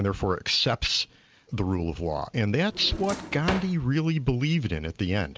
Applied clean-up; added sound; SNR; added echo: none; Drawer open or close; 9 dB; none.